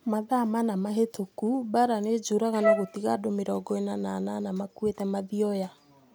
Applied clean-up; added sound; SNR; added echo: none; Wind instrument, woodwind instrument; -1 dB; none.